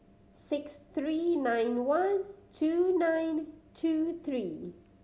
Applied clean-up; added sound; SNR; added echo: none; none; none; none.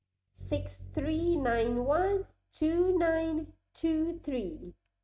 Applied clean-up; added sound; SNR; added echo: neural mask model RNNoise.